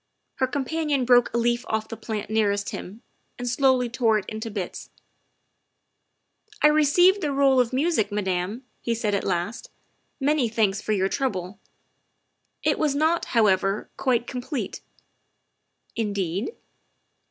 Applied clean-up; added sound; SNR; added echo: none; none; none; none.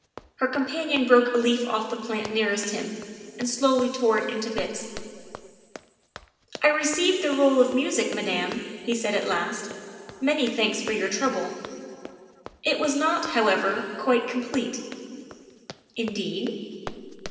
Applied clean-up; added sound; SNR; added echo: none; Run; 19 dB; reverberation time 2.6 s.